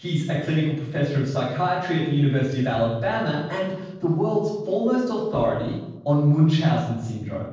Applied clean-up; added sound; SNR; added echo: neural separator model SepFormer DNS4.